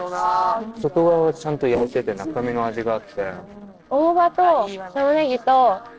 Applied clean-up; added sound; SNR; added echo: neural separator model SepFormer DNS4.